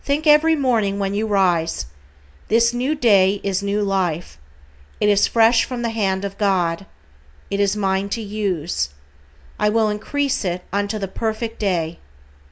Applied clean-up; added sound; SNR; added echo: none; none; none; none.